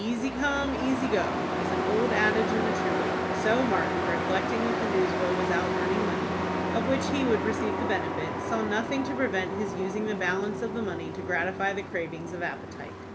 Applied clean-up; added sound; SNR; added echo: none; Truck; 0 dB; none.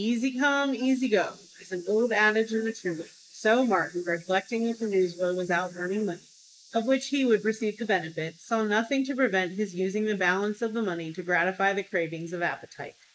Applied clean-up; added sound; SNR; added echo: neural mask model Resemble Enhance denoiser.